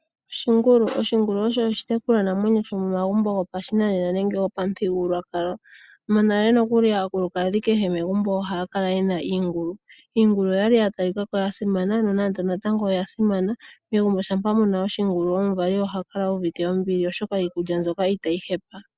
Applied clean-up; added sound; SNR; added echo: none; none; none; none.